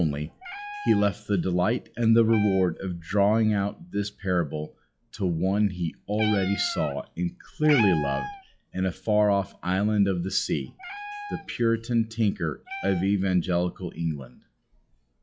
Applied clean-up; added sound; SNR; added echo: classical method log-MMSE.